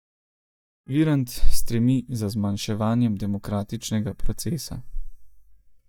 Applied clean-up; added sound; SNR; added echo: neural mask model DeepFilterNet 3.